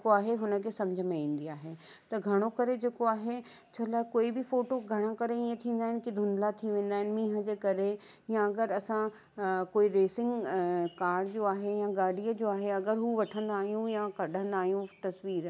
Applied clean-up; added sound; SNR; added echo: none; none; none; none.